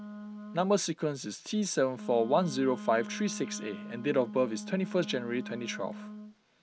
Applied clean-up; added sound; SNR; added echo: none; Wind instrument, woodwind instrument; 12 dB; none.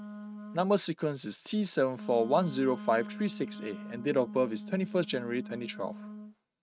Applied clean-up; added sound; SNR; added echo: neural mask model RNNoise.